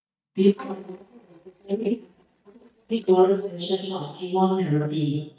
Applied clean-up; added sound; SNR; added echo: neural mask model DeepFilterNet 3.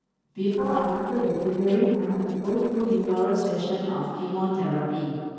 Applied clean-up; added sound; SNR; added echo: neural separator model SepFormer DNS4.